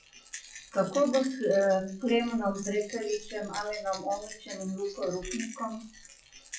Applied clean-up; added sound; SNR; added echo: classical method WPE with log-MMSE.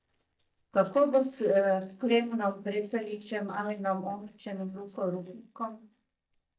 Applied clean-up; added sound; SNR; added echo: neural mask model DeepFilterNet 3.